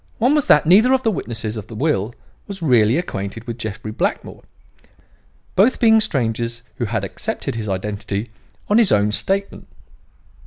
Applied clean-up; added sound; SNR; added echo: none; none; none; none.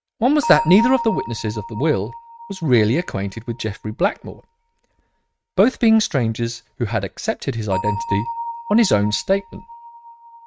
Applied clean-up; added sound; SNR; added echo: neural mask model RNNoise.